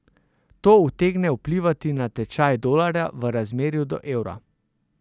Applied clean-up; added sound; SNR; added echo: none; none; none; none.